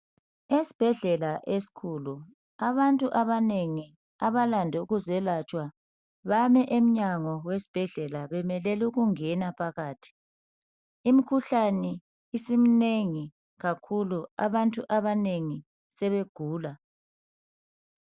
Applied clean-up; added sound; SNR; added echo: none; none; none; none.